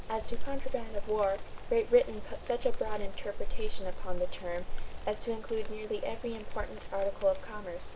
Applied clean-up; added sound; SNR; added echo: none; Insect; -3 dB; none.